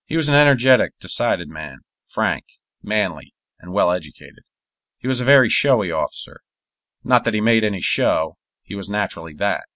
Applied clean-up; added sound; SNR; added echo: none; none; none; none.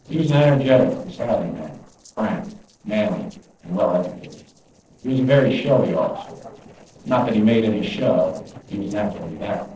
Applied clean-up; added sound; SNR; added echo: neural separator model SepFormer DNS4.